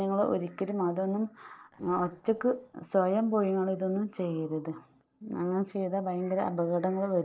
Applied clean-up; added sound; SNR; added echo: neural separator model SepFormer DNS4.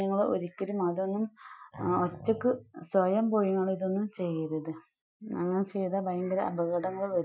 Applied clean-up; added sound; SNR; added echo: classical method Wiener filter.